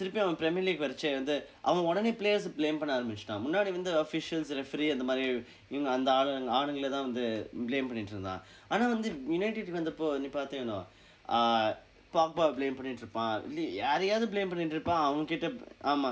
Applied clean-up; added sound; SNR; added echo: none; none; none; none.